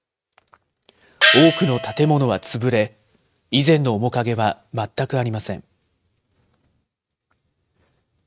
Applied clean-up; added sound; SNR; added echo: neural mask model RNNoise.